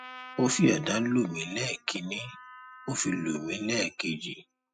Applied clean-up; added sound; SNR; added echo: classical method spectral subtraction.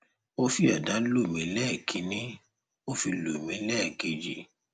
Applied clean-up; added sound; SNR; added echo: none; none; none; none.